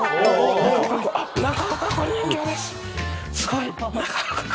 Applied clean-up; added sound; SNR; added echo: none; none; none; none.